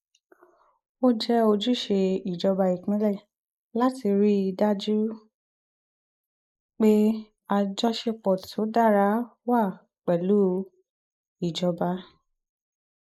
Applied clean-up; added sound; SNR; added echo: neural mask model Resemble Enhance denoiser.